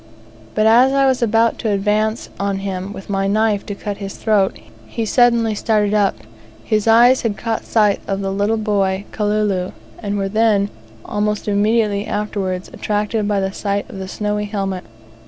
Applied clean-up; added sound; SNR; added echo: none; none; none; none.